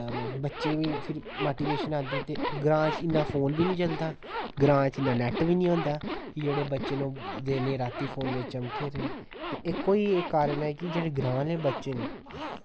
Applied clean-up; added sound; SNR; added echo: none; Zipper (clothing); 7 dB; none.